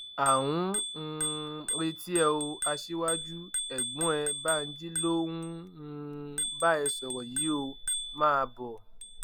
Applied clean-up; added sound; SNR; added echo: none; Bicycle bell; 4 dB; none.